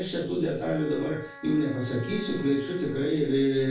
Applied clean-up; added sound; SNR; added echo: none; Wind instrument, woodwind instrument; 19 dB; reverberation time 0.3 s.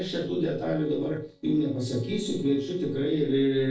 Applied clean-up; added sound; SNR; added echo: neural separator model SepFormer DNS4.